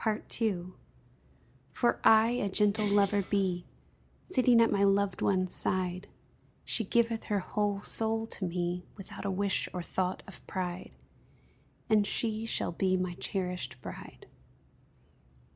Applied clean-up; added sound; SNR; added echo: none; Bell; 12 dB; none.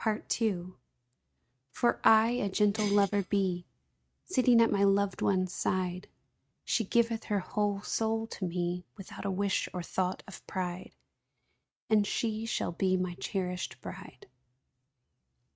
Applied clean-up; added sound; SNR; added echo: neural mask model RNNoise.